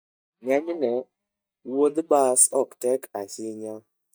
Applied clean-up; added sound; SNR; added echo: neural mask model DeepFilterNet 3.